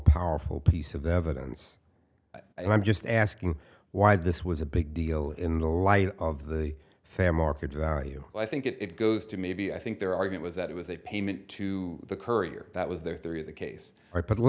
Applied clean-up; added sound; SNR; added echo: none; none; none; none.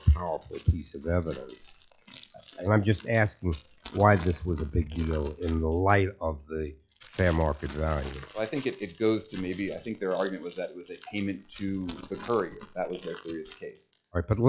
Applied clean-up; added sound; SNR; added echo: classical method log-MMSE.